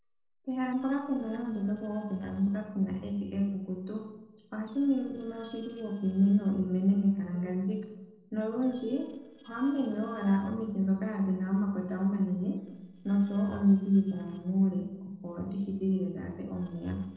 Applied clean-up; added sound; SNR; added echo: neural separator model SepFormer DNS4.